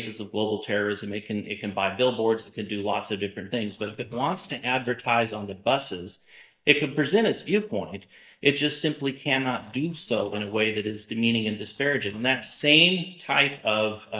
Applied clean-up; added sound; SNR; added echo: neural mask model DeepFilterNet 3.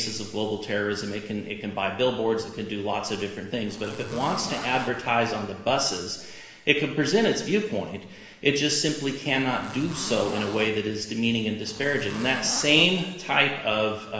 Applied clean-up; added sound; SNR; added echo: none; Zipper (clothing); 12 dB; reverberation time 1.2 s.